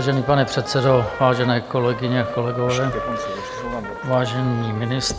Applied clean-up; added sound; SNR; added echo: none; Trumpet; 10 dB; none.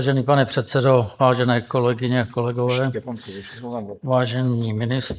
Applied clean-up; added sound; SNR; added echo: neural mask model Resemble Enhance denoiser.